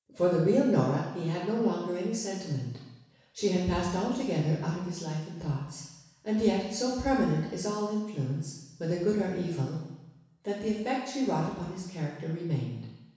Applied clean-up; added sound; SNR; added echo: none; none; none; reverberation time 1.1 s.